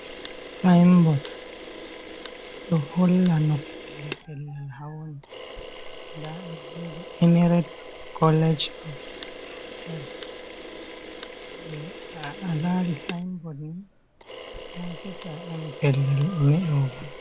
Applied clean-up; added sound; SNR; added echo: none; Camera; 12 dB; none.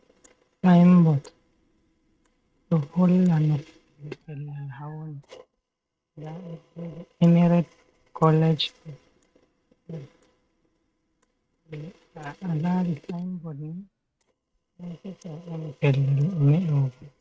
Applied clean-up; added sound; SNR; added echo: neural mask model RNNoise.